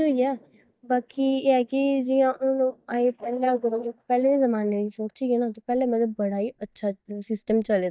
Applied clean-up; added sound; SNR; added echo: neural mask model DeepFilterNet 3.